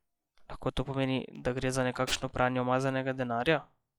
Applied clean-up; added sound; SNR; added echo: classical method log-MMSE.